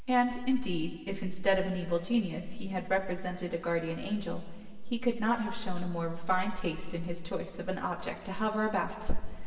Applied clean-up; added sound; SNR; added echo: none; none; none; reverberation time 2.0 s.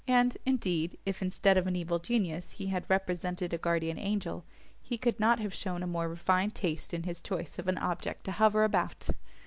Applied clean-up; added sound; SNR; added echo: none; none; none; none.